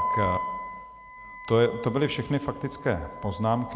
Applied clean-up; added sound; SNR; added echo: none; Wind instrument, woodwind instrument; 7 dB; none.